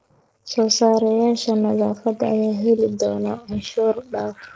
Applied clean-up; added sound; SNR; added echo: neural mask model Resemble Enhance denoiser.